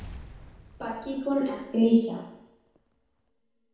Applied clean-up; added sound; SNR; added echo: none; Explosion; 20 dB; reverberation time 0.9 s.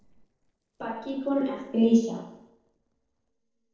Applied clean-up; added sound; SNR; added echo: neural separator model SepFormer DNS4.